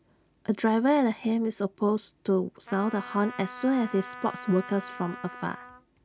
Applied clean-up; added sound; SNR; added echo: none; Trumpet; 15 dB; none.